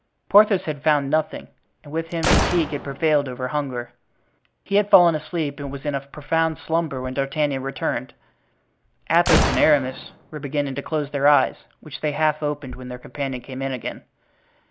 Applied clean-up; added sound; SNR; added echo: none; Gunshot, gunfire; 3 dB; none.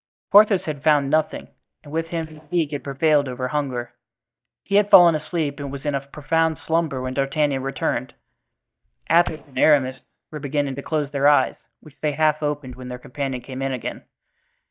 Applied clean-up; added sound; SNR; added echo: neural mask model DeepFilterNet 3.